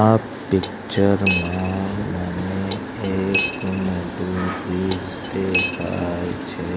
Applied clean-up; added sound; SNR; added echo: none; Cutlery, silverware; 8 dB; none.